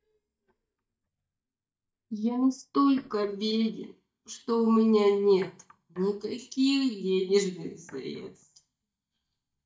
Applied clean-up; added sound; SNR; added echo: neural mask model DeepFilterNet 3.